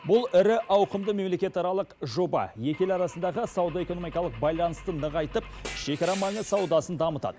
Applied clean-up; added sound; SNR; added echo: none; Glass / Engine / Car; 19 dB; none.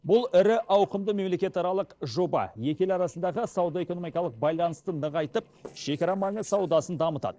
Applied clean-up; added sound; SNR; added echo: neural separator model SepFormer DNS4.